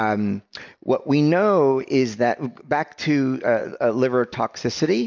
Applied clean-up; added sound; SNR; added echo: none; none; none; none.